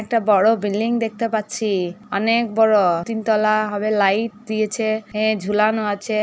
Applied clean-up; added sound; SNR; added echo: none; none; none; none.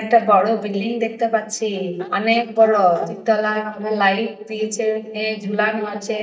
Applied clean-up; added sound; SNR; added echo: neural mask model DeepFilterNet 3.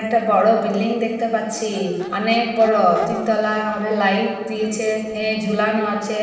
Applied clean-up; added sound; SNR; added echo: none; Crowd / Race car, auto racing / Accelerating, revving, vroom; 18 dB; reverberation time 1.2 s.